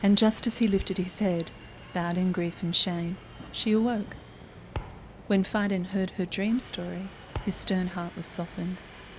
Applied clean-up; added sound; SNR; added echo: none; Subway, metro, underground + Thump, thud; 15 dB; none.